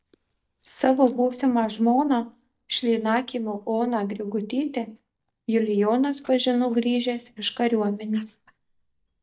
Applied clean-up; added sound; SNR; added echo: neural mask model DeepFilterNet 3.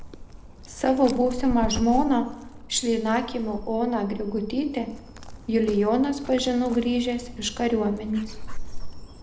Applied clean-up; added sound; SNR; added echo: none; Dog; 9 dB; reverberation time 0.7 s.